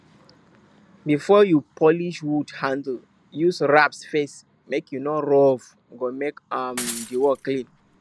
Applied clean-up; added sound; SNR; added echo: none; Shatter / Crushing; 11 dB; none.